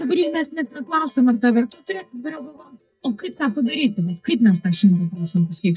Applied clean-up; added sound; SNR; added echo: neural mask model DeepFilterNet 3.